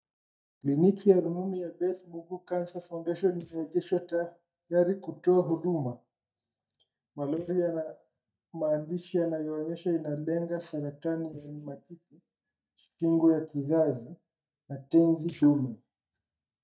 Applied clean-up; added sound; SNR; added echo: neural mask model DeepFilterNet 3.